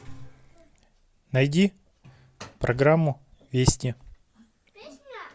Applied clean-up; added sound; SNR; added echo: none; none; none; none.